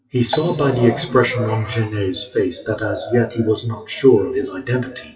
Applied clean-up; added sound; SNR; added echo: classical method WPE with log-MMSE.